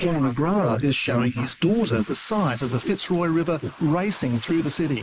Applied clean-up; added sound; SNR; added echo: neural mask model Resemble Enhance denoiser.